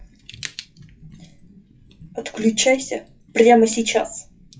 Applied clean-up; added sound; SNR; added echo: classical method WPE with log-MMSE.